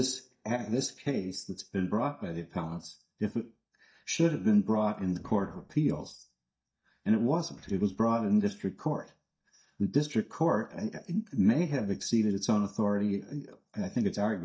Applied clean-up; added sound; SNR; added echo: neural mask model DeepFilterNet 3.